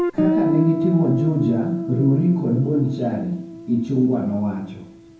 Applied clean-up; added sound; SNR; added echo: none; Guitar; 5 dB; reverberation time 0.9 s.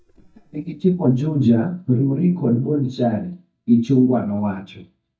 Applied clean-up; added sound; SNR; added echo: neural mask model DeepFilterNet 3.